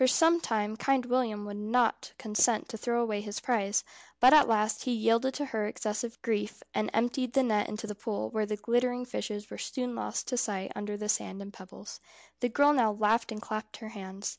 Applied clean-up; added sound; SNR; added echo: none; none; none; none.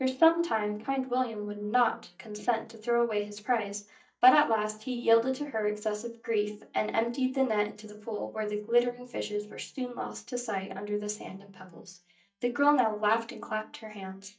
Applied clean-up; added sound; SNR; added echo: neural mask model DeepFilterNet 3.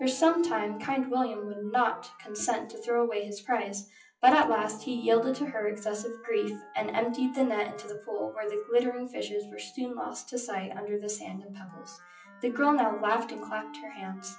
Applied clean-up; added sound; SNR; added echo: classical method WPE with log-MMSE.